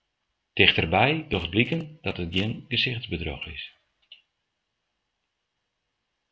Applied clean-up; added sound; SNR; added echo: none; none; none; none.